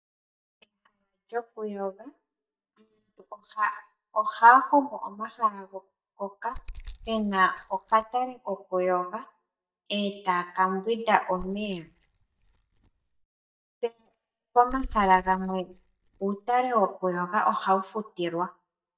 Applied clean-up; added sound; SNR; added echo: neural mask model DeepFilterNet 3.